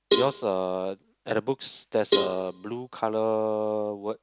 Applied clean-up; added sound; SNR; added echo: none; Cowbell; 4 dB; none.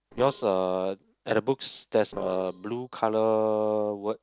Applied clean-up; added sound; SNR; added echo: neural separator model SepFormer DNS4.